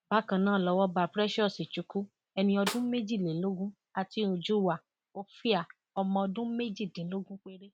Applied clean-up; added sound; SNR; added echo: none; Snare drum; 11 dB; none.